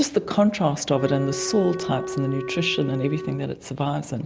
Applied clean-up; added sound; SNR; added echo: none; Wind instrument, woodwind instrument; 10 dB; none.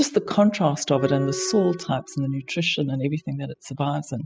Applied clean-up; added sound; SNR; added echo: classical method spectral subtraction.